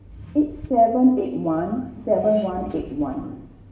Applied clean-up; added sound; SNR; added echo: none; Accelerating, revving, vroom; 19 dB; reverberation time 1.0 s.